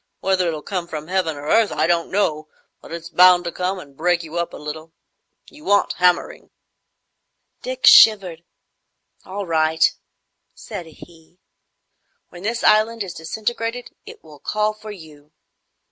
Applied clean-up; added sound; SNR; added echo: none; none; none; none.